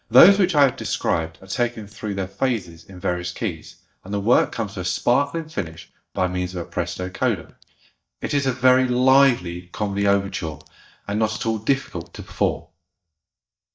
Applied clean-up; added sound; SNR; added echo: neural mask model DeepFilterNet 3.